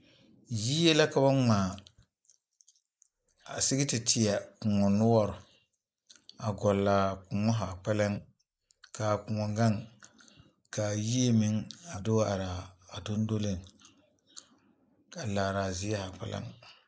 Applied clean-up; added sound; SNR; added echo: neural mask model Resemble Enhance denoiser.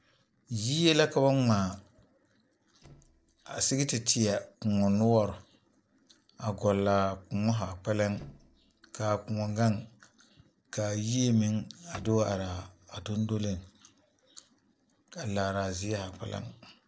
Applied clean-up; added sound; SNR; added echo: neural separator model SepFormer DNS4.